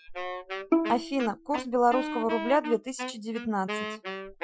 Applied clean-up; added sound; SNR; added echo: classical method Wiener filter.